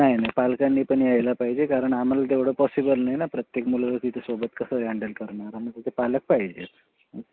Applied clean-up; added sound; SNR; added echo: none; none; none; none.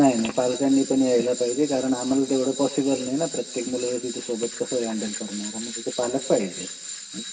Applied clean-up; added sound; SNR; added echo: none; Tools; 11 dB; reverberation time 0.7 s.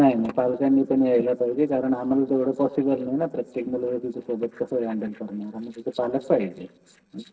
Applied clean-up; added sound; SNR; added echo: neural separator model SepFormer DNS4.